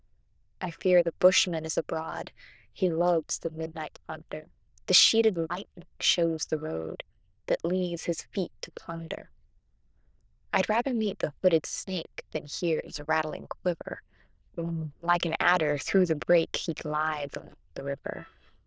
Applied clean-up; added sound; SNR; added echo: neural diffusion model UNIVERSE++.